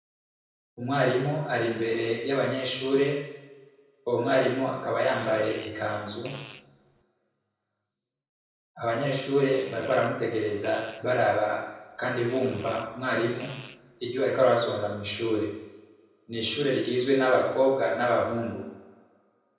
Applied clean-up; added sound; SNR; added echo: none; Fart; 20 dB; reverberation time 0.9 s.